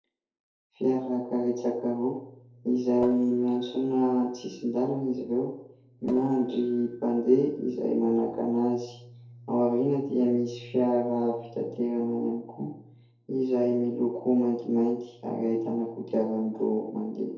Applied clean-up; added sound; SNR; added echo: neural separator model SepFormer DNS4.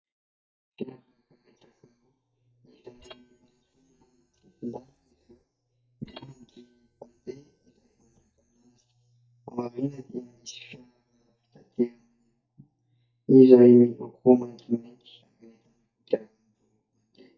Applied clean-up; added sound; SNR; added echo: neural mask model DeepFilterNet 3.